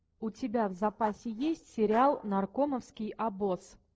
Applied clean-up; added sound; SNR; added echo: neural separator model SepFormer DNS4.